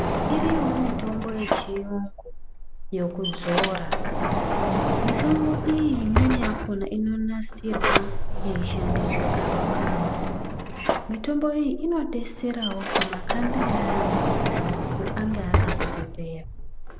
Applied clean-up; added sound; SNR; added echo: none; Sliding door; -3 dB; none.